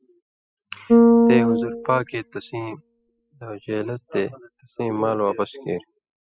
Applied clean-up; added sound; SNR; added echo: classical method spectral subtraction.